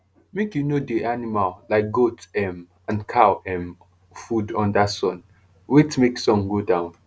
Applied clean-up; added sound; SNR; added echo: none; none; none; none.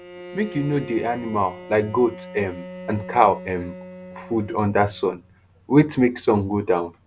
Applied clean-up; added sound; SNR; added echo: none; Bowed string instrument; 17 dB; none.